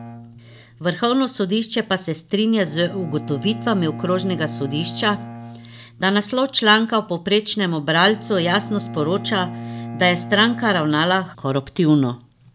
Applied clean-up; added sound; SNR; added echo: none; Bowed string instrument; 14 dB; none.